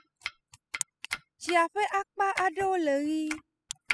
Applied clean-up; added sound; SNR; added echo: classical method spectral subtraction.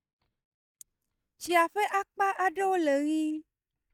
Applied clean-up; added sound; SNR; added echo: neural mask model DeepFilterNet 3.